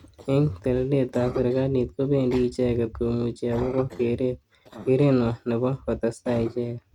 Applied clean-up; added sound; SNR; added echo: neural mask model RNNoise.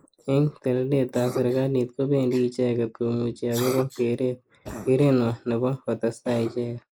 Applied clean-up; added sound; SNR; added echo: neural mask model Resemble Enhance denoiser.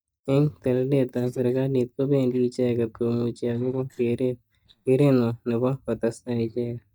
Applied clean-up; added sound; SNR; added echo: neural mask model DeepFilterNet 3.